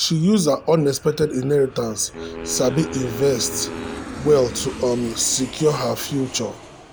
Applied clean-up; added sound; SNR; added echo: none; Wind instrument, woodwind instrument + Aircraft; 13 dB; none.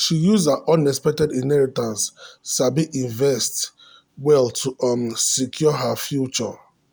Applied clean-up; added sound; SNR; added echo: none; none; none; none.